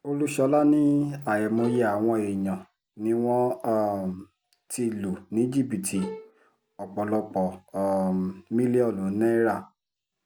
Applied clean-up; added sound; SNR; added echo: none; Bowed string instrument; 16 dB; none.